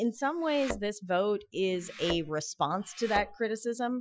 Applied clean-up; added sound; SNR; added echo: classical method Wiener filter.